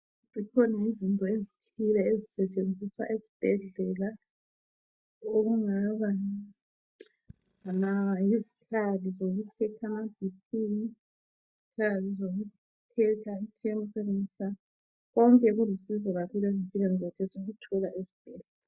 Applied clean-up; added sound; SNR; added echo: neural mask model DeepFilterNet 3.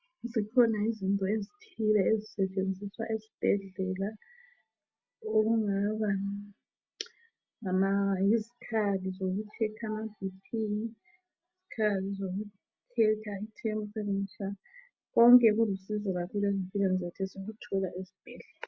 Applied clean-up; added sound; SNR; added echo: none; none; none; none.